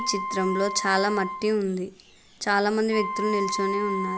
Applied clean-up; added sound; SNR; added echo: none; Wind instrument, woodwind instrument; 6 dB; none.